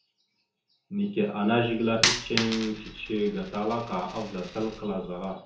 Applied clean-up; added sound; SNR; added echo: none; Coin (dropping); 4 dB; reverberation time 0.6 s.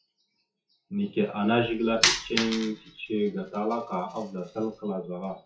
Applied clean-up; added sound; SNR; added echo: classical method WPE with log-MMSE.